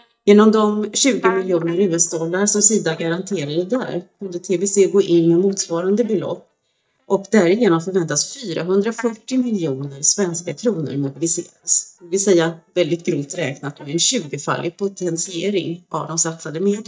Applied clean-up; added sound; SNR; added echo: neural mask model DeepFilterNet 3.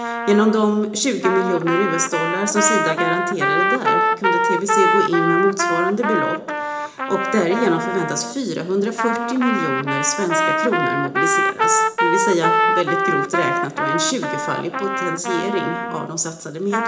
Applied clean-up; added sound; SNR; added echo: none; Trumpet; -1 dB; reverberation time 0.8 s.